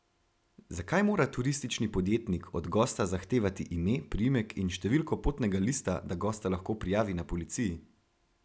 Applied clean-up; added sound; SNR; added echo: none; none; none; none.